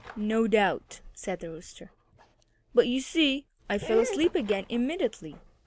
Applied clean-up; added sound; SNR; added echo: none; Dog; 13 dB; none.